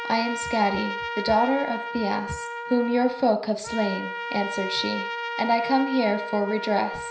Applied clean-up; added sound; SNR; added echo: none; Trumpet; 7 dB; reverberation time 0.5 s.